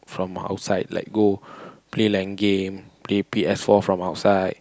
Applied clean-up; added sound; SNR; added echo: none; none; none; none.